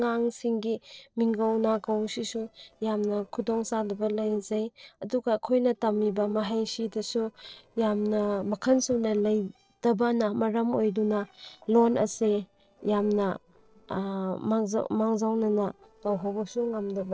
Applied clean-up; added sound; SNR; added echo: neural separator model SepFormer DNS4.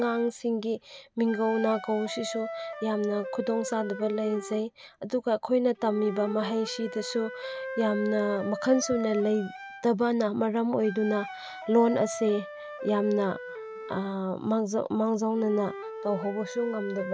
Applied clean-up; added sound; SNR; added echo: none; Wind instrument, woodwind instrument; 11 dB; none.